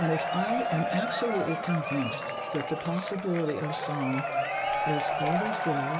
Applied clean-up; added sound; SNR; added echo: none; Applause / Crowd / Cheering; 0 dB; reverberation time 1.4 s.